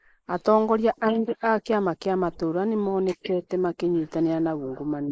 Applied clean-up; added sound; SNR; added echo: neural mask model Resemble Enhance denoiser.